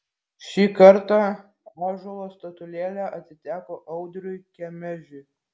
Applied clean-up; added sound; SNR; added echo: none; none; none; none.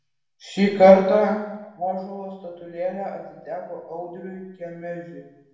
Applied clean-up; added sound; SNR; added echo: none; none; none; reverberation time 0.8 s.